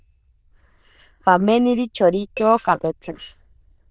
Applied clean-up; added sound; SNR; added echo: neural diffusion model UNIVERSE++.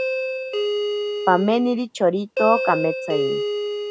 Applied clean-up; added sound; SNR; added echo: none; Doorbell; 2 dB; none.